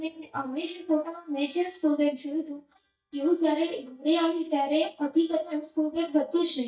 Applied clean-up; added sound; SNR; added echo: neural mask model DeepFilterNet 3.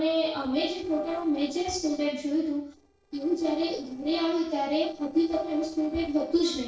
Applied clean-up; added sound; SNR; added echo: neural separator model SepFormer DNS4.